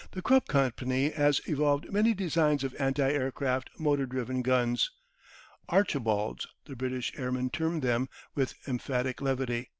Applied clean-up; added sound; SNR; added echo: none; none; none; none.